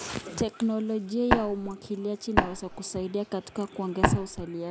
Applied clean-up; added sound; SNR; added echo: none; Tap; -4 dB; none.